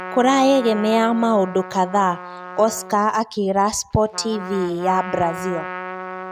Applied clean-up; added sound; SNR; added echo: none; Trumpet; 13 dB; none.